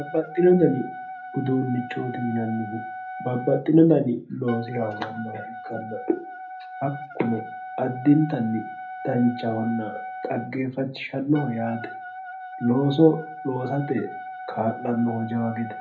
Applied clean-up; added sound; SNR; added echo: none; Wind instrument, woodwind instrument; 12 dB; reverberation time 0.3 s.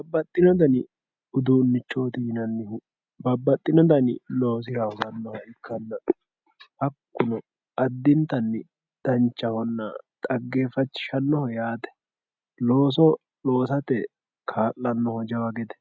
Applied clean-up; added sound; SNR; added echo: none; none; none; none.